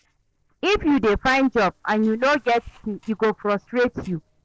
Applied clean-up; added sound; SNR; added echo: neural separator model SepFormer DNS4.